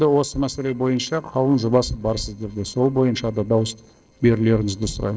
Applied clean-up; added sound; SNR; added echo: neural separator model SepFormer DNS4.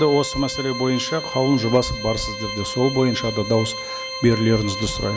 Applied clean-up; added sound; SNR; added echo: none; Organ; 9 dB; none.